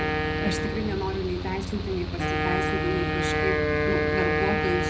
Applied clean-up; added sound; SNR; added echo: none; Wind instrument, woodwind instrument + Mechanical fan; -5 dB; none.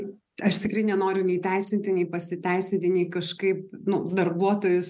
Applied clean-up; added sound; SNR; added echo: none; none; none; none.